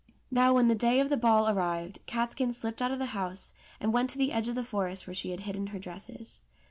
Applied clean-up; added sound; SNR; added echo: none; none; none; none.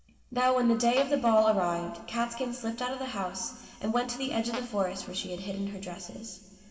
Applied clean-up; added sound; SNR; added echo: none; Fart; 17 dB; reverberation time 2.3 s.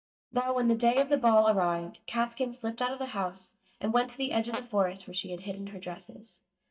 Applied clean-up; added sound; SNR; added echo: neural mask model DeepFilterNet 3.